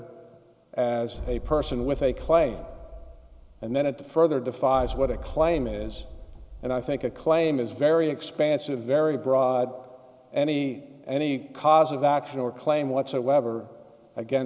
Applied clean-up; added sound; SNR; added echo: none; Boom; 12 dB; none.